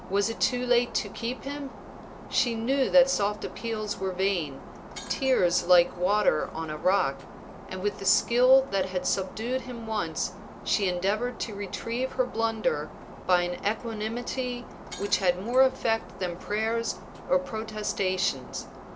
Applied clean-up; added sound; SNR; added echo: none; Shatter; 14 dB; none.